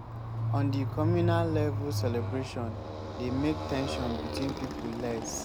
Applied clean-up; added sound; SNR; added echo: none; Motorcycle; 0 dB; none.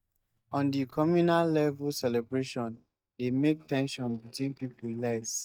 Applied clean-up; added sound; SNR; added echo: neural mask model DeepFilterNet 3.